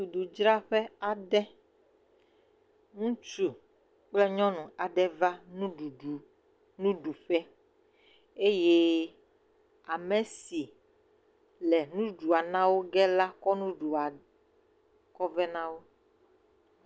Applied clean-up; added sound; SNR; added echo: none; none; none; none.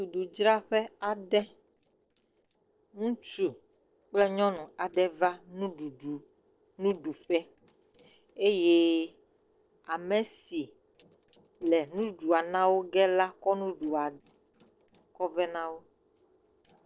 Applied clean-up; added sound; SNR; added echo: neural separator model SepFormer DNS4.